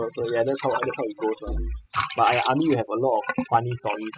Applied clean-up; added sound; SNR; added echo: classical method spectral subtraction.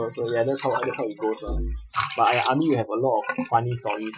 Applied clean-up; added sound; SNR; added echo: classical method Wiener filter.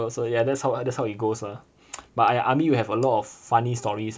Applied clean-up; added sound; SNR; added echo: none; none; none; none.